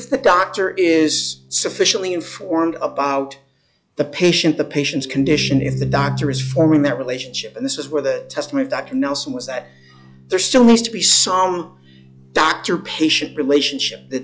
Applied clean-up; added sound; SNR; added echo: classical method log-MMSE.